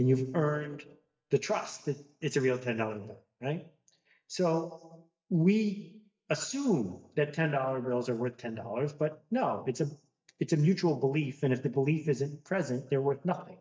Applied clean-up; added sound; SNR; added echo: neural mask model DeepFilterNet 3.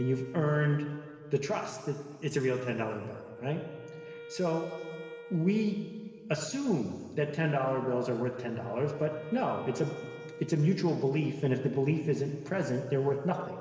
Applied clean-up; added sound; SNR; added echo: none; Wind instrument, woodwind instrument; 18 dB; reverberation time 2.1 s.